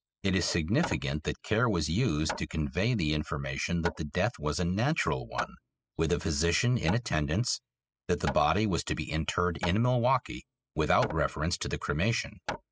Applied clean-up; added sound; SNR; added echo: classical method spectral subtraction.